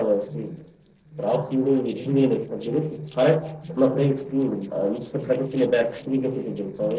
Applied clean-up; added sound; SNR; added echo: neural separator model SepFormer DNS4.